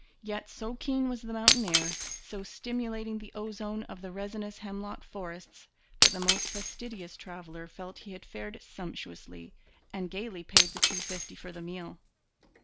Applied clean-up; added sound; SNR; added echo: none; Shatter; -3 dB; none.